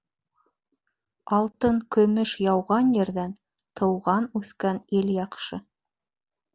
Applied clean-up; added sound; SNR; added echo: none; none; none; none.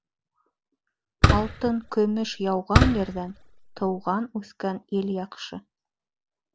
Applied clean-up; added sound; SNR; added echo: none; Fireworks; -4 dB; none.